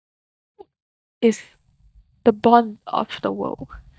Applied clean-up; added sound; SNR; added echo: neural mask model DeepFilterNet 3.